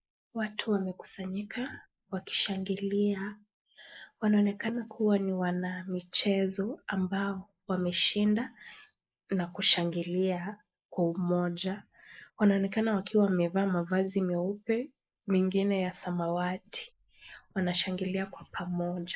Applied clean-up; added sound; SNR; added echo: neural mask model Resemble Enhance denoiser.